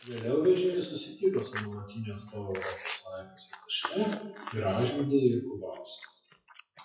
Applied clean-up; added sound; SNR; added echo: classical method WPE with log-MMSE.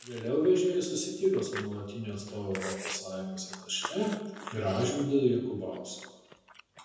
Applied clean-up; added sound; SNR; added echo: none; Chewing, mastication; 15 dB; reverberation time 1.0 s.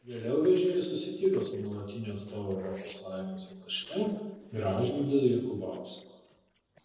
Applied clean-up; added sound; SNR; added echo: neural separator model SepFormer DNS4.